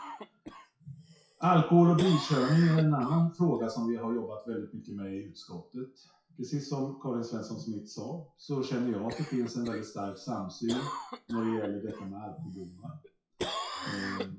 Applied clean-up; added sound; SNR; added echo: classical method WPE with log-MMSE.